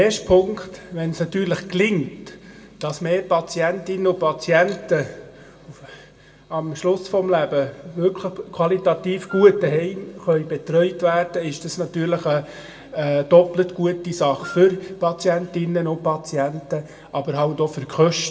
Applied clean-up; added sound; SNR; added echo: none; Wind instrument, woodwind instrument; 17 dB; reverberation time 1.5 s.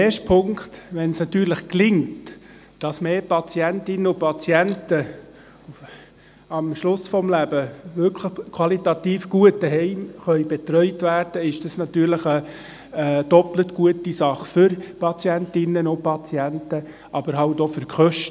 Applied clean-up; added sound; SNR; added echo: none; none; none; none.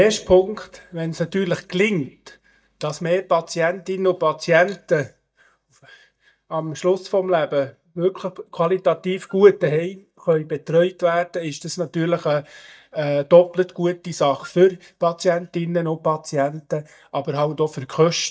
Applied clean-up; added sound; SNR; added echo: neural mask model DeepFilterNet 3.